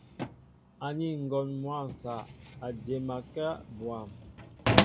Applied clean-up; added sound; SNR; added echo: none; Drawer open or close; -2 dB; none.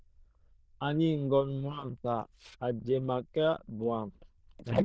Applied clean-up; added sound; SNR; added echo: neural diffusion model UNIVERSE++.